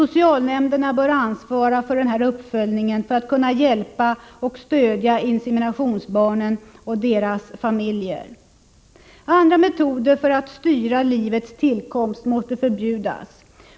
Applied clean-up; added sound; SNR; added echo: none; none; none; none.